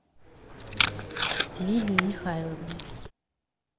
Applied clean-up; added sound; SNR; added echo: none; Packing tape, duct tape; -3 dB; none.